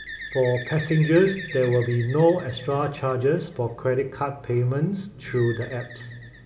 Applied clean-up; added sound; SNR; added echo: none; Bird; 16 dB; reverberation time 2.7 s.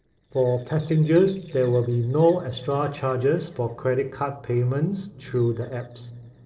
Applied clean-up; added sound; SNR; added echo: neural separator model SepFormer DNS4.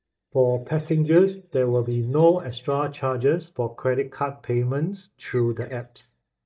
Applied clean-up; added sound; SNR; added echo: neural mask model DeepFilterNet 3.